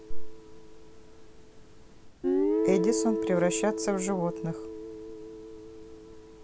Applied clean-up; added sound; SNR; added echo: none; Guitar; 1 dB; none.